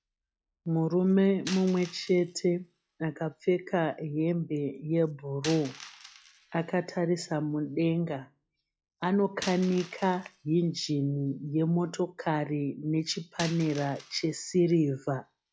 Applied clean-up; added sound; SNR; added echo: classical method log-MMSE.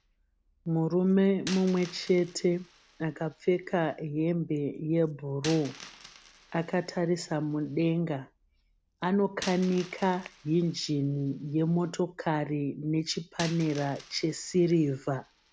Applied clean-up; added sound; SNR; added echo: none; Coin (dropping); 19 dB; none.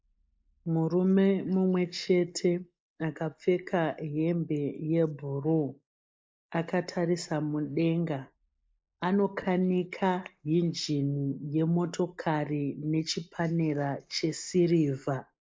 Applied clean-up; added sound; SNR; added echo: neural mask model Resemble Enhance denoiser.